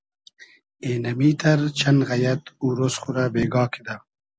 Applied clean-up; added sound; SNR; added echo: none; none; none; none.